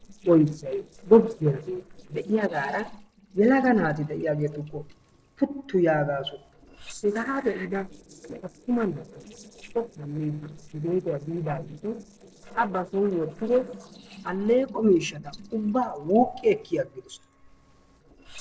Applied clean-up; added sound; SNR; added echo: neural separator model SepFormer DNS4.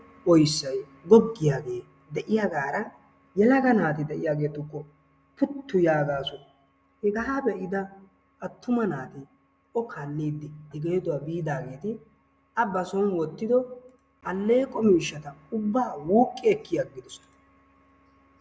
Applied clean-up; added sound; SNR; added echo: none; none; none; none.